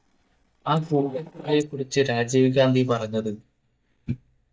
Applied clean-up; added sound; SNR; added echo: neural mask model DeepFilterNet 3.